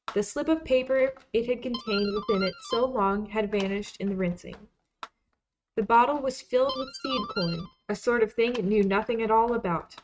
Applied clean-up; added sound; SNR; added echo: neural mask model RNNoise.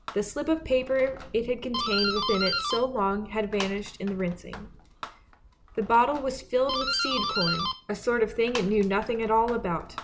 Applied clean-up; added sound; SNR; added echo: none; Doorbell; 7 dB; none.